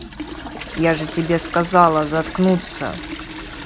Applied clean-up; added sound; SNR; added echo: none; Toilet flush; 13 dB; none.